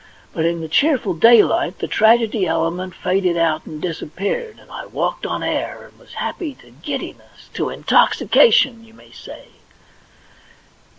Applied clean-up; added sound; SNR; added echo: none; none; none; none.